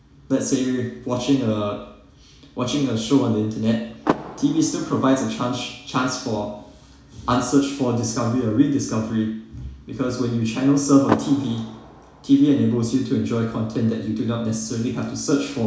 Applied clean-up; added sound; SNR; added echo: none; Car; 11 dB; reverberation time 0.7 s.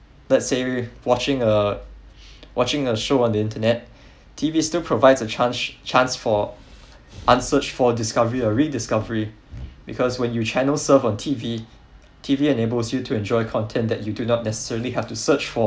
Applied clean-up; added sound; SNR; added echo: none; none; none; none.